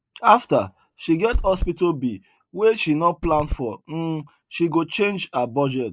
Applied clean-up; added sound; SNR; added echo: neural mask model Resemble Enhance denoiser.